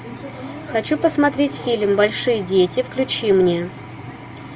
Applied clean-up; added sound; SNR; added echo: none; none; none; none.